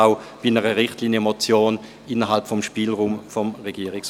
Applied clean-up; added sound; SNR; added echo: none; none; none; none.